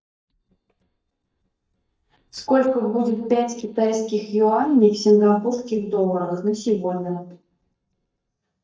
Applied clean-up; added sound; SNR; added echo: neural mask model DeepFilterNet 3.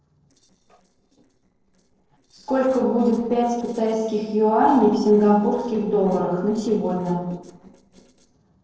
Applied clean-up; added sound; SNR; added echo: neural separator model SepFormer DNS4.